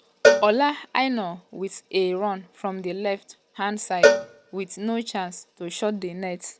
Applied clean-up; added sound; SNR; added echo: none; Cowbell; -2 dB; none.